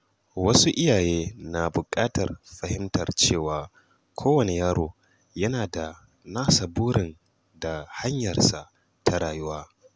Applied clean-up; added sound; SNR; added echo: none; none; none; none.